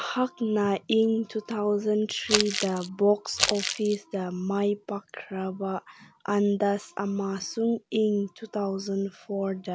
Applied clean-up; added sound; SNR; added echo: none; Crumpling, crinkling; 1 dB; none.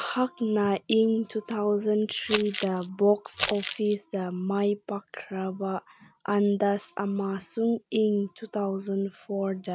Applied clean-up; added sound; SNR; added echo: neural mask model RNNoise.